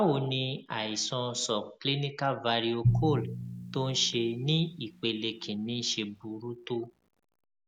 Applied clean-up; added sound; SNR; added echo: none; Drum; 7 dB; none.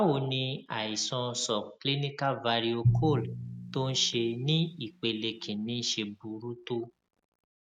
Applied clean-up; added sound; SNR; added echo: neural mask model RNNoise.